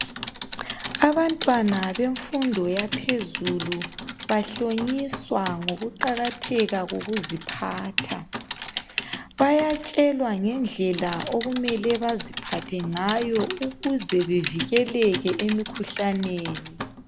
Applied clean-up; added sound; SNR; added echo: none; Typing; 8 dB; none.